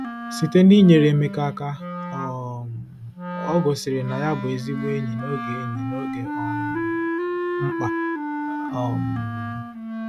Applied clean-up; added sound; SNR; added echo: none; Wind instrument, woodwind instrument; 6 dB; none.